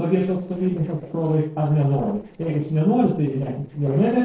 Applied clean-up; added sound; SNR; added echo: neural separator model SepFormer DNS4.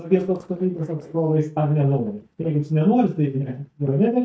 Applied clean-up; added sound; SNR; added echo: neural mask model DeepFilterNet 3.